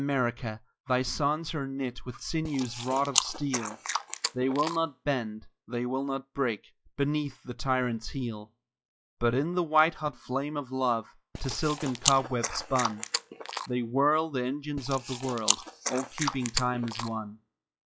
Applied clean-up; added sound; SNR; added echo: classical method log-MMSE.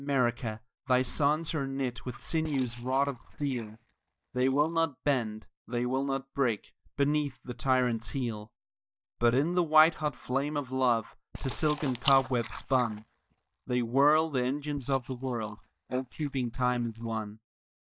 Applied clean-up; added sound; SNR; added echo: neural mask model DeepFilterNet 3.